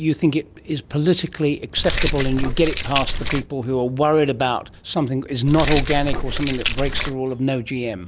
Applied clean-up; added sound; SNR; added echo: none; Keys jangling; 1 dB; none.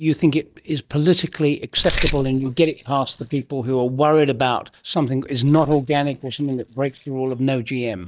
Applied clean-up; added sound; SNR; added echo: neural mask model DeepFilterNet 3.